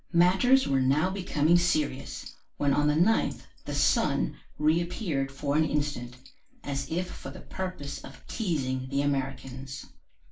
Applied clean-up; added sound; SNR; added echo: none; none; none; reverberation time 0.3 s.